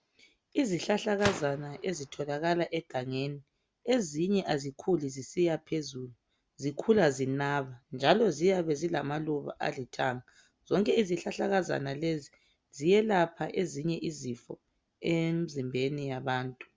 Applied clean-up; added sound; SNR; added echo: none; Gunshot, gunfire; 13 dB; none.